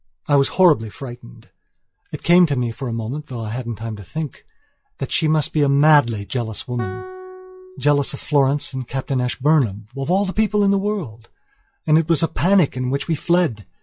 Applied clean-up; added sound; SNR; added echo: classical method log-MMSE.